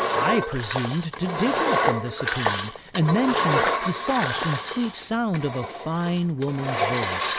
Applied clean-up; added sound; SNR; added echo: none; Engine; 0 dB; none.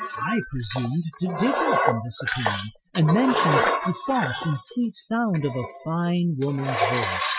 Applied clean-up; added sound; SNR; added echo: classical method Wiener filter.